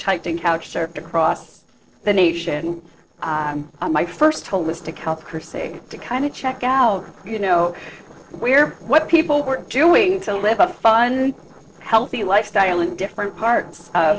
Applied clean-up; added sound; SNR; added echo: neural separator model SepFormer DNS4.